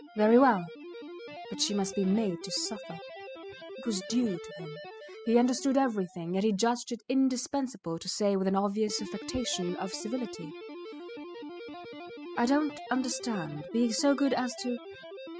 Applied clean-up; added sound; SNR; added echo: classical method spectral subtraction.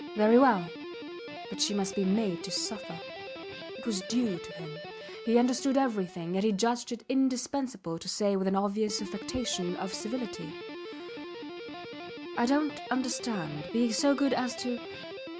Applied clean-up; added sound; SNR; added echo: none; Guitar; 11 dB; none.